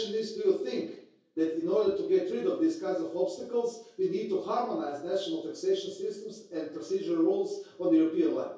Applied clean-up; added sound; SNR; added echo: none; none; none; reverberation time 0.6 s.